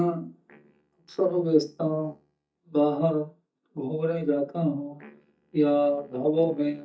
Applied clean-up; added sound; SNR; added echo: neural mask model DeepFilterNet 3.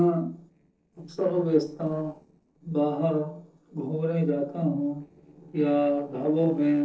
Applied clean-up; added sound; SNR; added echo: neural separator model SepFormer DNS4.